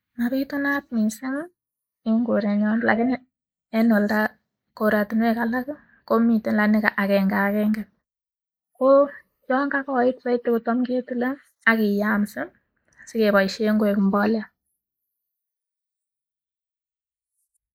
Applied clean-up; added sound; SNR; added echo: neural mask model Resemble Enhance denoiser.